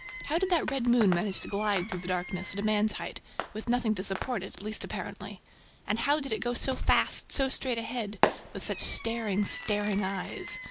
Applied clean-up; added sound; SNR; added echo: none; Fireworks; 10 dB; none.